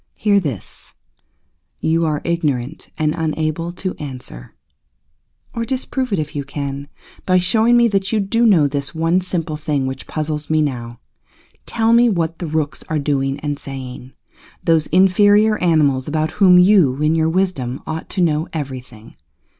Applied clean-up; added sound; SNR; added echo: none; none; none; none.